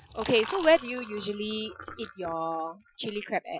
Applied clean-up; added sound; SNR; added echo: classical method Wiener filter.